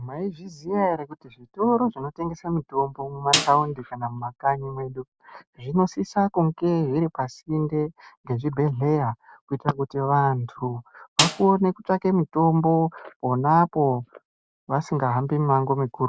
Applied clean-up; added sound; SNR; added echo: none; Snare drum; 3 dB; none.